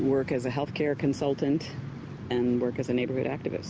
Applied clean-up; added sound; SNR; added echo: none; none; none; none.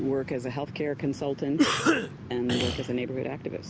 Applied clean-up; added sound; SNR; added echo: none; Cough; -2 dB; none.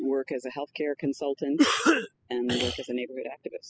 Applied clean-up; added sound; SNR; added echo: classical method spectral subtraction.